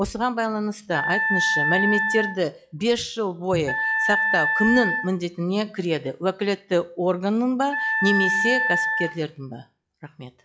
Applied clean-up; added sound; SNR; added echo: classical method log-MMSE.